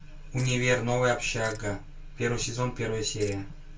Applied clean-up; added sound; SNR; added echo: none; Ratchet, pawl; 19 dB; reverberation time 0.2 s.